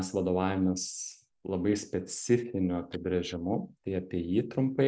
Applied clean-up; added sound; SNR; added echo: none; none; none; none.